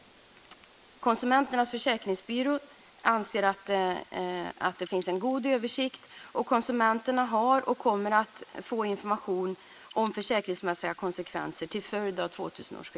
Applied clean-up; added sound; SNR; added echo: neural mask model Resemble Enhance denoiser.